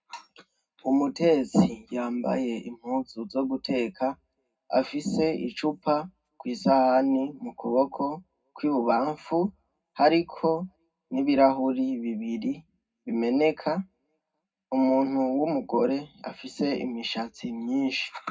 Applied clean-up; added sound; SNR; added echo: none; none; none; reverberation time 0.3 s.